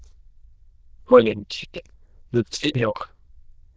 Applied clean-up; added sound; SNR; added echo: neural diffusion model UNIVERSE++.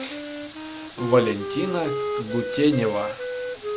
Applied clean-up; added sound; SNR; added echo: none; Wind instrument, woodwind instrument; 6 dB; none.